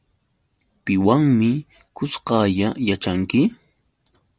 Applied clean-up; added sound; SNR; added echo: none; none; none; none.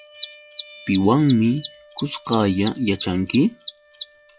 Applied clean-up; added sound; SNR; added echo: classical method log-MMSE.